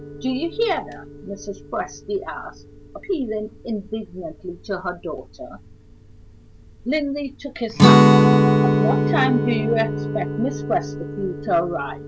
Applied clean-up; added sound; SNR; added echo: none; Guitar; -5 dB; none.